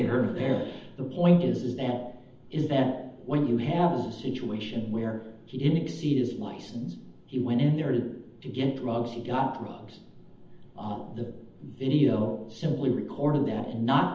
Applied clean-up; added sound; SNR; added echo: none; none; none; reverberation time 0.8 s.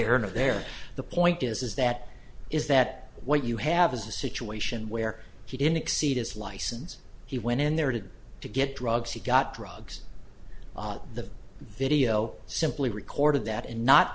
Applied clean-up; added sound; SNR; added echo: none; none; none; none.